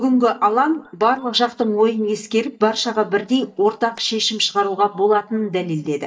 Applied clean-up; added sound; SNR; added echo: neural mask model DeepFilterNet 3.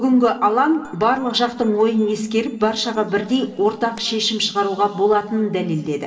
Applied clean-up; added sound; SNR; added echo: neural separator model SepFormer DNS4.